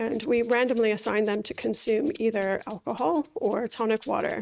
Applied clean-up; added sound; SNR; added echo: neural mask model RNNoise.